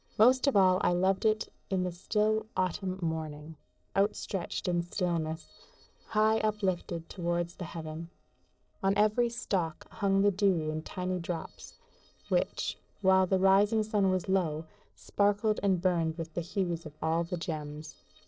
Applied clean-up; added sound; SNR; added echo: neural separator model SepFormer DNS4.